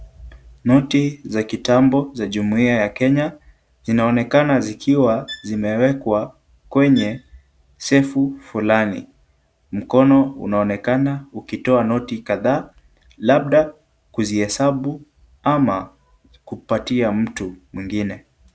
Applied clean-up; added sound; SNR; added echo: none; Bowed string instrument; 20 dB; none.